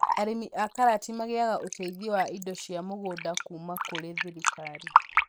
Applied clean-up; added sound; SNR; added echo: neural mask model Resemble Enhance denoiser.